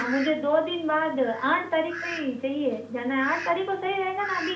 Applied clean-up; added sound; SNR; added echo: none; Fowl; 12 dB; reverberation time 0.4 s.